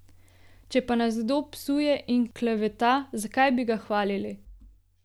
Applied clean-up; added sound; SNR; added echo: none; none; none; none.